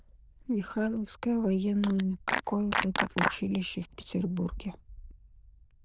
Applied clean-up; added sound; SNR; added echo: neural diffusion model UNIVERSE++.